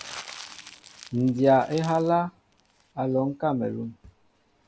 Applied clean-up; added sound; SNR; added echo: none; Crumpling, crinkling; 20 dB; none.